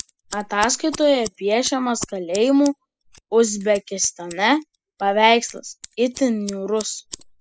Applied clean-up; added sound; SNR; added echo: classical method spectral subtraction.